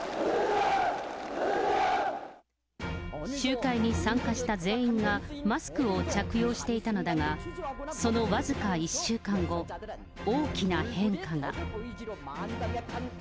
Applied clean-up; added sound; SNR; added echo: none; none; none; none.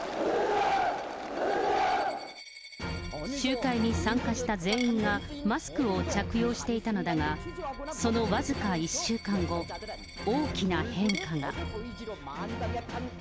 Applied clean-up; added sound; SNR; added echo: none; Coin (dropping); 17 dB; none.